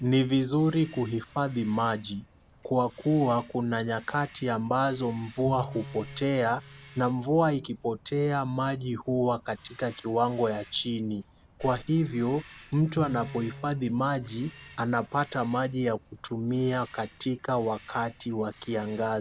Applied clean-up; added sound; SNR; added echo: none; Bowed string instrument + Bird vocalization, bird call, bird song; 19 dB; none.